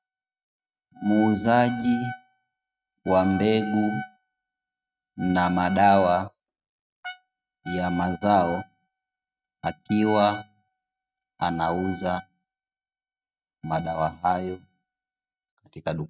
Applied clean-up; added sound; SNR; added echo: neural mask model RNNoise.